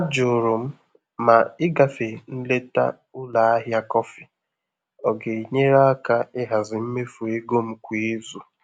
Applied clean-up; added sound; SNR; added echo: none; none; none; none.